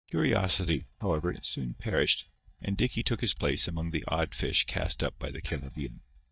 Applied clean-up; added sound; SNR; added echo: neural mask model DeepFilterNet 3.